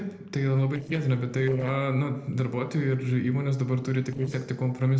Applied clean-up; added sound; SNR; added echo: neural separator model SepFormer DNS4.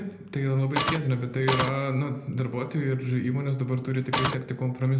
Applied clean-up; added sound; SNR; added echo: none; Printer; -1 dB; reverberation time 0.7 s.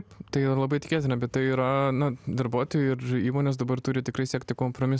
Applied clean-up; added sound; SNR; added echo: none; none; none; none.